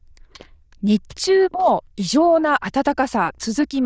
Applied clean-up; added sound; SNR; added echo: neural diffusion model UNIVERSE++.